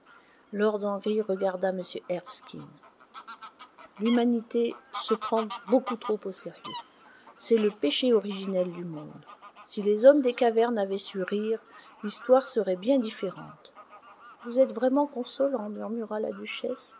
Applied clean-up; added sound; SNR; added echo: none; Fowl; 18 dB; none.